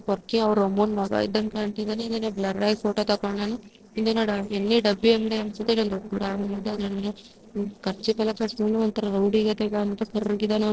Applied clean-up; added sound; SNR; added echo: neural separator model SepFormer DNS4.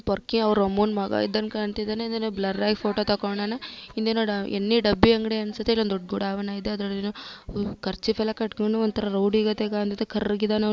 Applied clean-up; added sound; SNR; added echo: none; none; none; none.